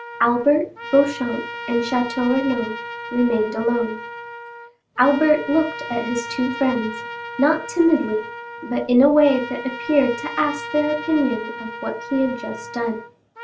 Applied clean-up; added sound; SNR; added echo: none; Trumpet; 12 dB; none.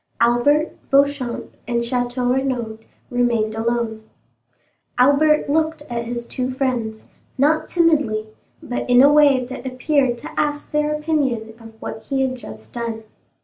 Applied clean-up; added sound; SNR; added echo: none; none; none; none.